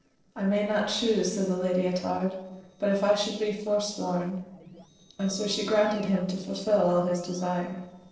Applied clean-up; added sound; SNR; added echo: neural separator model SepFormer DNS4.